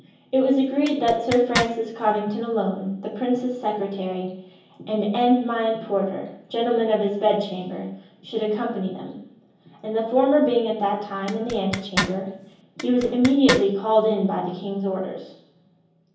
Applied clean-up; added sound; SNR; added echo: none; Zipper (clothing); 7 dB; reverberation time 0.7 s.